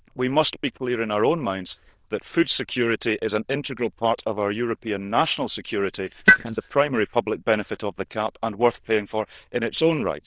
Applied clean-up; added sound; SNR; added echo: neural diffusion model UNIVERSE++.